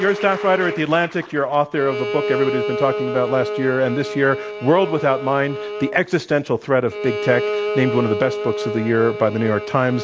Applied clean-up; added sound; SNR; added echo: none; Bowed string instrument; 6 dB; none.